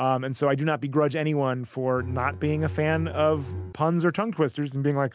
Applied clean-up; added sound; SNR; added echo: none; Bowed string instrument; 9 dB; none.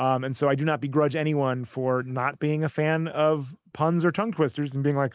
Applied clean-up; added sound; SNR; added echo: neural mask model Resemble Enhance denoiser.